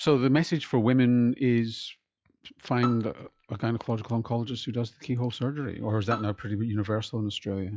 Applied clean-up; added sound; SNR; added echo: classical method log-MMSE.